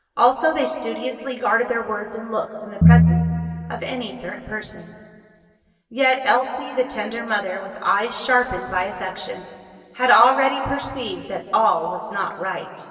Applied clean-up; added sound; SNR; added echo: none; Piano; -4 dB; reverberation time 2.4 s.